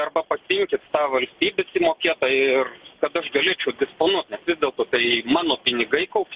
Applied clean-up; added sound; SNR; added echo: none; none; none; none.